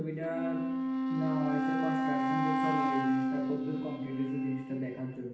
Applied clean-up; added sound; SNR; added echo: none; Wind instrument, woodwind instrument; -5 dB; reverberation time 0.9 s.